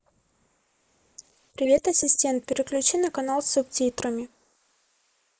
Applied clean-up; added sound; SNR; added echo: neural mask model Resemble Enhance denoiser.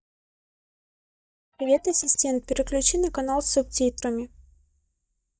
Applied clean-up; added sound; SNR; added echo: neural mask model DeepFilterNet 3.